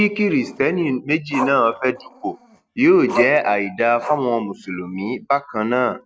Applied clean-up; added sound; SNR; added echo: none; Growling; 14 dB; none.